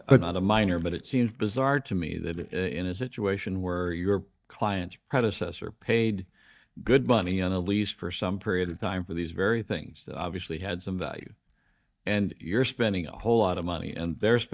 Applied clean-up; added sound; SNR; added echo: neural mask model DeepFilterNet 3.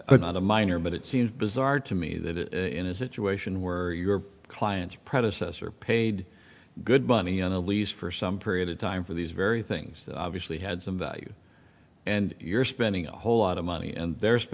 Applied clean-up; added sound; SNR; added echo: none; none; none; none.